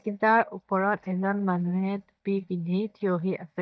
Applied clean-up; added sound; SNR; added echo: neural mask model DeepFilterNet 3.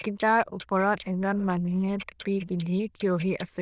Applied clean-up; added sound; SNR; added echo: neural diffusion model UNIVERSE++.